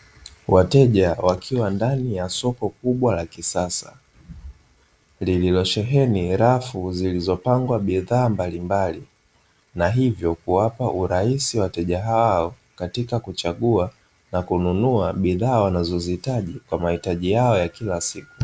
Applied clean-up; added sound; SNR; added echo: none; none; none; none.